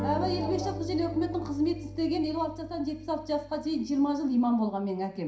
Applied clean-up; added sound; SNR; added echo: none; Acoustic guitar; 10 dB; reverberation time 0.5 s.